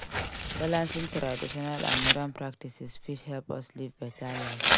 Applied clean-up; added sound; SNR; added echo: none; Tearing; -4 dB; none.